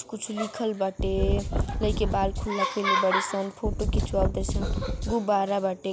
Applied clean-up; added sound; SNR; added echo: none; Wind; -1 dB; none.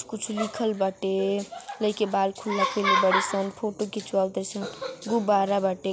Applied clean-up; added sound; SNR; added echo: none; none; none; none.